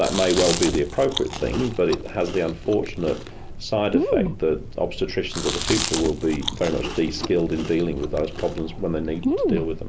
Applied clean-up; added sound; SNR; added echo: none; Chewing, mastication; 6 dB; none.